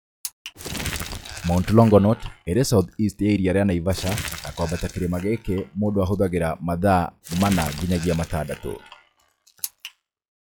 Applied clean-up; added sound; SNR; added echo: classical method log-MMSE.